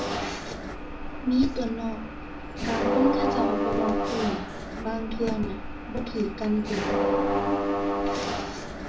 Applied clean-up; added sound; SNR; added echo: none; Mechanisms; -2 dB; reverberation time 0.3 s.